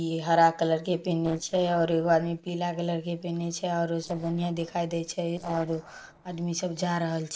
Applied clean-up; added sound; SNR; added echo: neural separator model SepFormer DNS4.